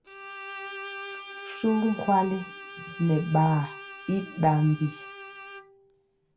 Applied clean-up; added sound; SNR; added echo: none; Bowed string instrument; 14 dB; reverberation time 0.2 s.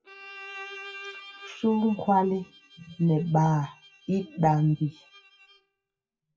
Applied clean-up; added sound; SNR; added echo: classical method WPE with log-MMSE.